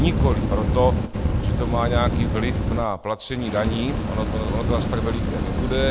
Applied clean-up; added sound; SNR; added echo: none; Fire; -3 dB; none.